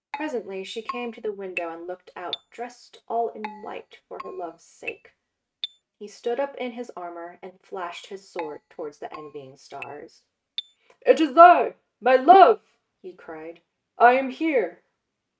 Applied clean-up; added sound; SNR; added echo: neural mask model RNNoise.